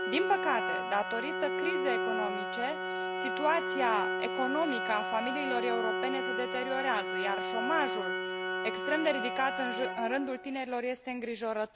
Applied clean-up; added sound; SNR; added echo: none; Organ; 1 dB; none.